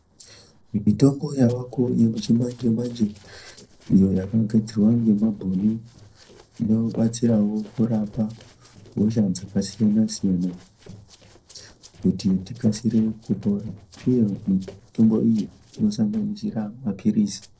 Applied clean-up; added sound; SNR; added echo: neural separator model SepFormer DNS4.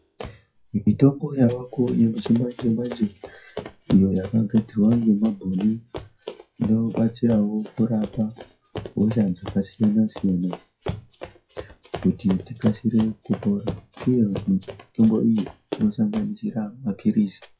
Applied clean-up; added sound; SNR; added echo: classical method WPE with log-MMSE.